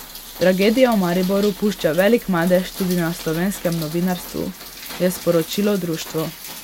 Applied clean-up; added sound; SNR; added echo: none; Rain; 15 dB; none.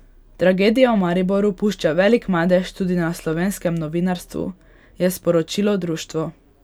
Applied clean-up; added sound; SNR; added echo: none; none; none; none.